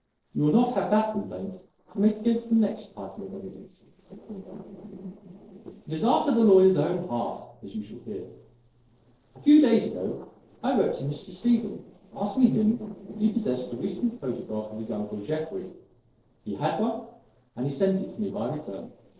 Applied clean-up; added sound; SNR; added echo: neural separator model SepFormer DNS4.